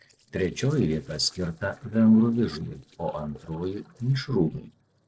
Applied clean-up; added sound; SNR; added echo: neural separator model SepFormer DNS4.